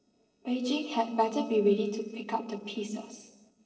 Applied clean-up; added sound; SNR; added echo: neural separator model SepFormer DNS4.